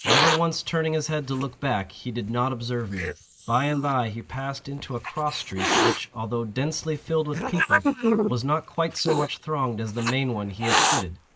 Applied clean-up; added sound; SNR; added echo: neural mask model Resemble Enhance denoiser.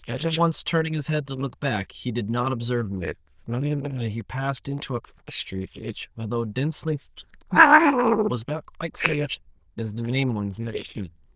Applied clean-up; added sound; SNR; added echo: neural diffusion model UNIVERSE++.